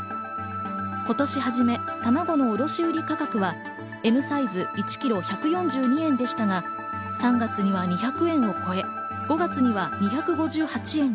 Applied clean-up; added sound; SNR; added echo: none; Wind instrument, woodwind instrument; 8 dB; none.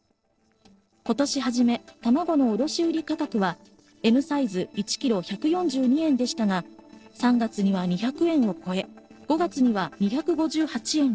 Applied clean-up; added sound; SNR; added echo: neural separator model SepFormer DNS4.